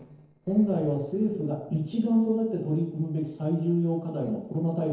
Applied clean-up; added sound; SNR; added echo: neural separator model SepFormer DNS4.